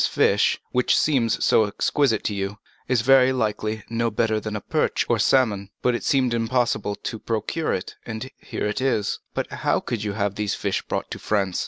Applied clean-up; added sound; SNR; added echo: none; none; none; none.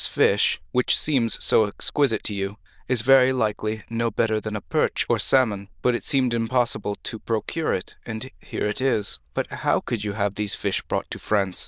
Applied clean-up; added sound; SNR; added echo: neural diffusion model UNIVERSE++.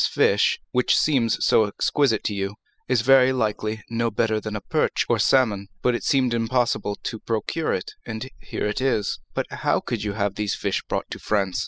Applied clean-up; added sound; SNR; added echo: classical method spectral subtraction.